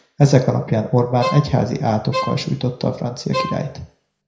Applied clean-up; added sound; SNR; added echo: none; Bowed string instrument; 9 dB; reverberation time 0.5 s.